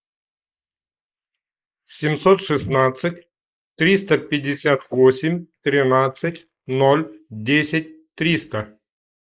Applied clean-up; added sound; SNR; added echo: neural mask model Resemble Enhance denoiser.